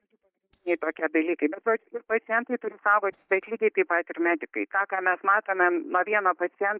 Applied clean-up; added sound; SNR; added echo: neural mask model DeepFilterNet 3.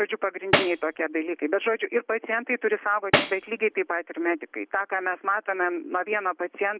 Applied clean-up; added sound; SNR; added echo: none; Tambourine; 2 dB; none.